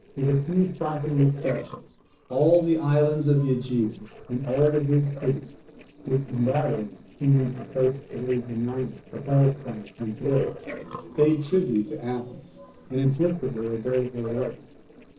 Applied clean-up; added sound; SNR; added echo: neural separator model SepFormer DNS4.